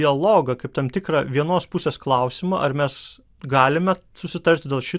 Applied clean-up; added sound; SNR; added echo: none; none; none; none.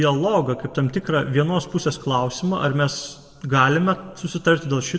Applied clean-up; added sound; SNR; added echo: none; none; none; reverberation time 0.9 s.